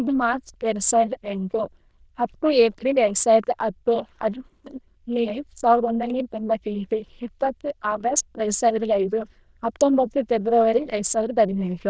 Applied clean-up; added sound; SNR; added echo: neural diffusion model UNIVERSE++.